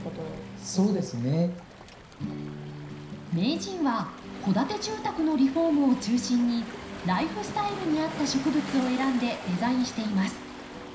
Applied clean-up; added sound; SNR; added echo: none; Waves, surf; 14 dB; reverberation time 0.5 s.